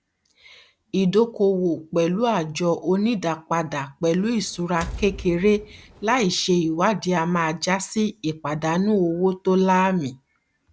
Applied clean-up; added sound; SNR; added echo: none; Door; 17 dB; none.